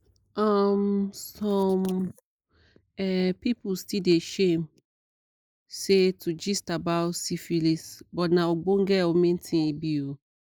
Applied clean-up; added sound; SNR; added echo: neural mask model Resemble Enhance denoiser.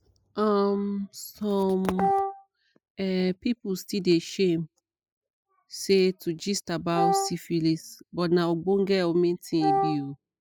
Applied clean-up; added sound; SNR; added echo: classical method spectral subtraction.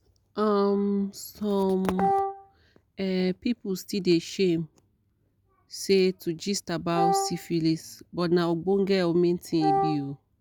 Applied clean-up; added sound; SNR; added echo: none; Wind instrument, woodwind instrument; 1 dB; none.